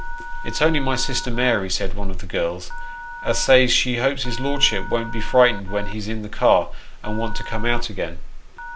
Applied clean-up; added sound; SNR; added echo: none; Telephone; 17 dB; none.